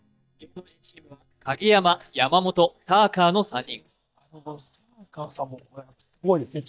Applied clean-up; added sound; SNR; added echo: neural mask model DeepFilterNet 3.